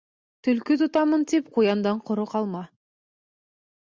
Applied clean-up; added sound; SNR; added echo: none; none; none; none.